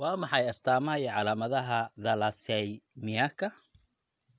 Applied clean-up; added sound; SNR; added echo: none; none; none; none.